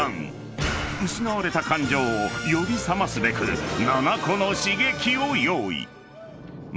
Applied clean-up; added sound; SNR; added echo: none; Gasp; 14 dB; none.